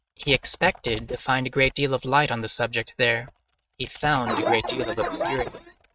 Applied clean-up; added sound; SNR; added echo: neural mask model RNNoise.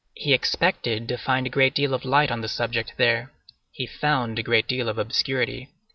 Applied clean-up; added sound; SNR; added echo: none; none; none; none.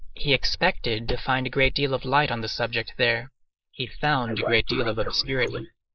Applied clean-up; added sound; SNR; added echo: neural mask model Resemble Enhance denoiser.